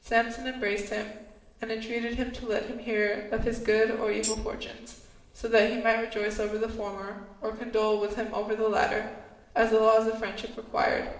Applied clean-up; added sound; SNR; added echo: neural separator model SepFormer DNS4.